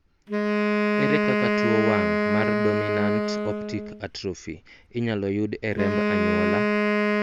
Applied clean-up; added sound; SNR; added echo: none; Wind instrument, woodwind instrument; -4 dB; none.